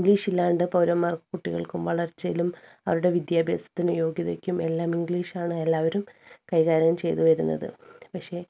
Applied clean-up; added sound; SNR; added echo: none; none; none; none.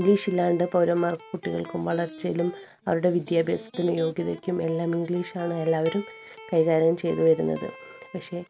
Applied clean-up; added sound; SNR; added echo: none; Electric guitar; 19 dB; none.